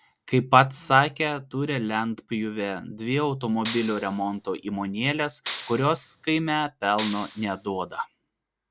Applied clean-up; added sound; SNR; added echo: none; Clapping; 10 dB; none.